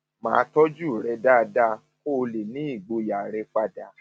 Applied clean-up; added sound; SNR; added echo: none; none; none; none.